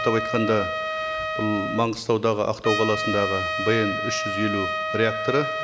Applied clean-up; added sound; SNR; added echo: none; Trumpet; 3 dB; none.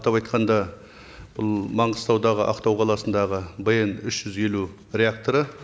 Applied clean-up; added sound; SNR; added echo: none; none; none; none.